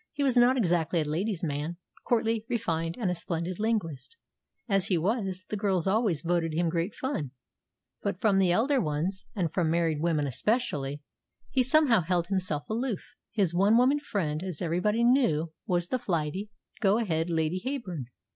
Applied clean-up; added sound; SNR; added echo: none; none; none; none.